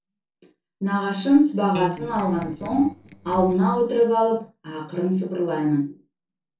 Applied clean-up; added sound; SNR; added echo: neural separator model SepFormer DNS4.